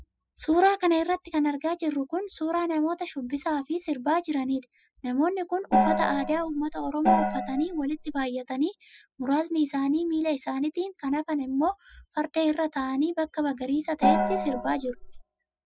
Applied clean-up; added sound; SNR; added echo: classical method spectral subtraction.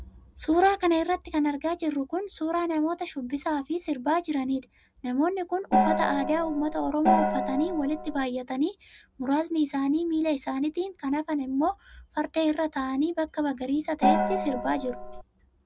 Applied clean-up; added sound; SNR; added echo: none; Gong; -1 dB; none.